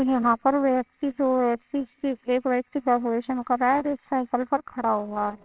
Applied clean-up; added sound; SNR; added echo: neural separator model SepFormer WHAMR!.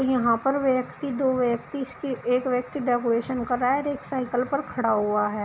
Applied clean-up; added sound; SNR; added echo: none; none; none; none.